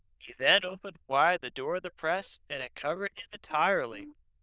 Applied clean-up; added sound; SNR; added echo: neural diffusion model UNIVERSE++.